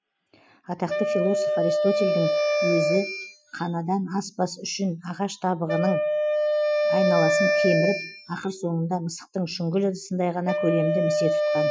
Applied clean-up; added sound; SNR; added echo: classical method Wiener filter.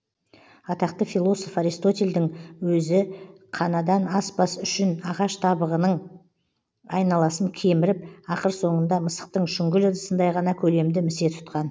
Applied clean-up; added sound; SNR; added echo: none; none; none; none.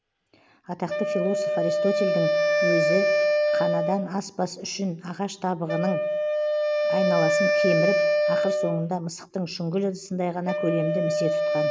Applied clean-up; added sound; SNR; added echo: none; Wind instrument, woodwind instrument; -4 dB; none.